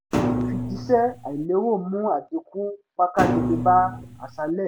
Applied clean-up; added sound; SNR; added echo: none; Thump, thud; 2 dB; none.